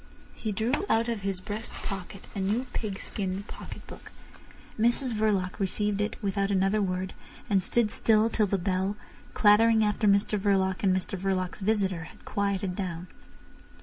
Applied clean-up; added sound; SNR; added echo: none; none; none; none.